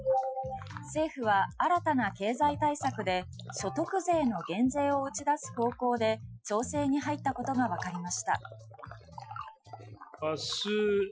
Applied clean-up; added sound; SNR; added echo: classical method Wiener filter.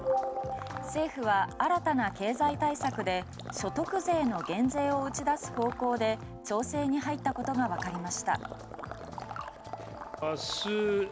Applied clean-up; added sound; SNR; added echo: none; Water / Liquid; 13 dB; none.